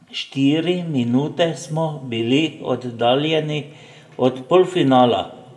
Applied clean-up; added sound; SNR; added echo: none; none; none; reverberation time 1.0 s.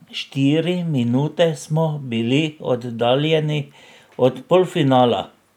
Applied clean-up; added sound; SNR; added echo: none; none; none; none.